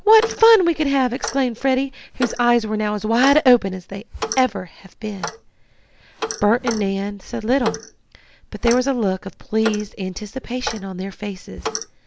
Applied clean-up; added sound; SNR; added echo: none; Clock; 12 dB; none.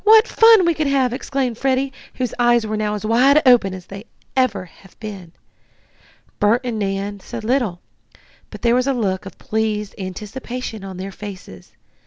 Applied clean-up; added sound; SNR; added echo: none; none; none; none.